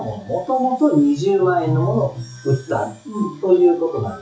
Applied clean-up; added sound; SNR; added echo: classical method WPE with log-MMSE.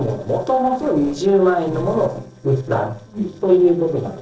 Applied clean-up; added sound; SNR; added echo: neural separator model SepFormer DNS4.